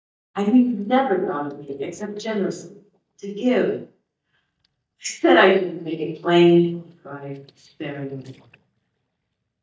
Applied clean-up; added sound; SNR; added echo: neural mask model DeepFilterNet 3.